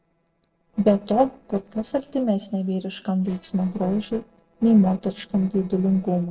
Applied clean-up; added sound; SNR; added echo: neural separator model SepFormer DNS4.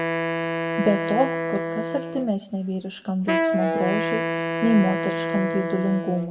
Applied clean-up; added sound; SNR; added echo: none; Wind instrument, woodwind instrument; 1 dB; reverberation time 0.6 s.